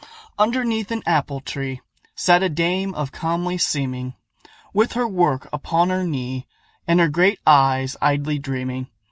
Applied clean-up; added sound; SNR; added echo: none; none; none; none.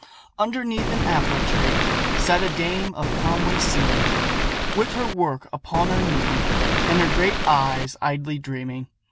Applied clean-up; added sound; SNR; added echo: none; Waves, surf; -3 dB; none.